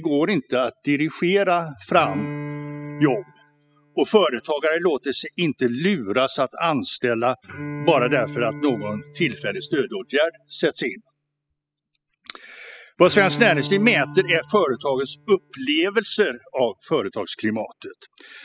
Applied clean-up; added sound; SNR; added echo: classical method spectral subtraction.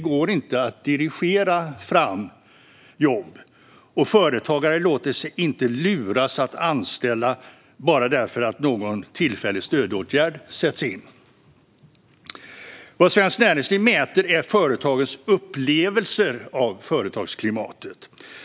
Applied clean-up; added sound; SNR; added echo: none; none; none; none.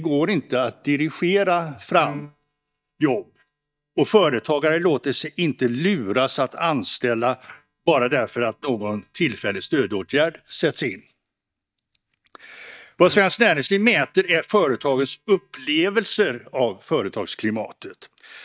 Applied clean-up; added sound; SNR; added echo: neural mask model DeepFilterNet 3.